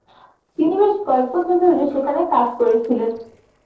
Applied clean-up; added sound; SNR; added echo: neural separator model SepFormer DNS4.